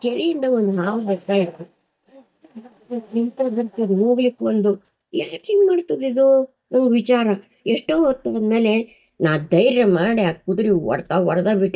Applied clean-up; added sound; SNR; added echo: neural mask model DeepFilterNet 3.